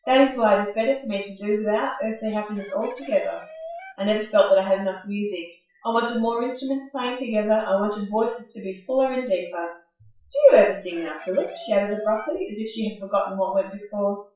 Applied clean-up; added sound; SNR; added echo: classical method WPE with log-MMSE.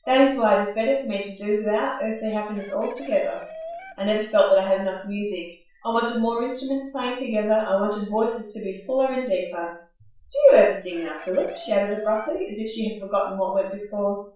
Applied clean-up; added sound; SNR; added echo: none; Chicken, rooster; 18 dB; reverberation time 0.4 s.